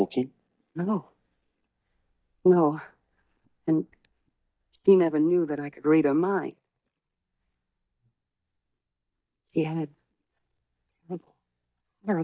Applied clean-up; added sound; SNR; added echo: neural mask model DeepFilterNet 3.